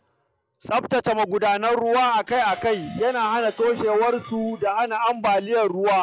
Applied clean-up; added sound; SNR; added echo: classical method log-MMSE.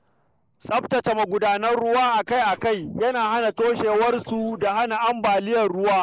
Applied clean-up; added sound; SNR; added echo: neural mask model Resemble Enhance denoiser.